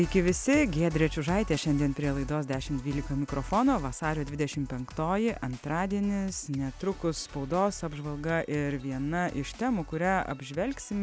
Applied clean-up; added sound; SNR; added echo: none; none; none; none.